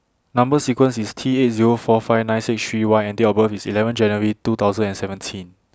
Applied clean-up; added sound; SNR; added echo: none; none; none; none.